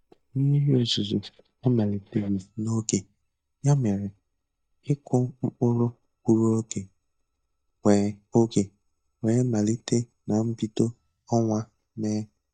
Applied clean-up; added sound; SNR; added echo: neural mask model DeepFilterNet 3.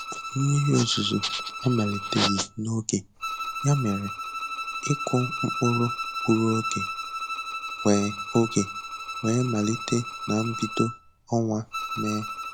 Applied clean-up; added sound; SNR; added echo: none; Bowed string instrument; 7 dB; none.